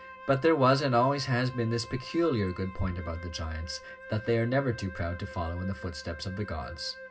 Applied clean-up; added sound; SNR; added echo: none; Wind instrument, woodwind instrument; 16 dB; reverberation time 0.4 s.